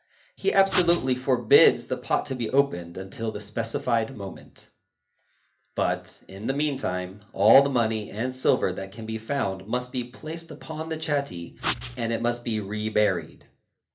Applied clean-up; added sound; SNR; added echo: none; Writing; 6 dB; reverberation time 0.3 s.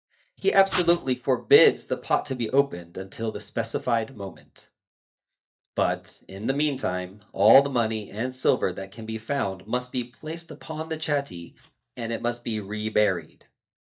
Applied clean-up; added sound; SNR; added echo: neural mask model DeepFilterNet 3.